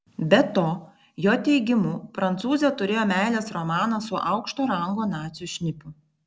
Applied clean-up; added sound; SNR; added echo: none; none; none; none.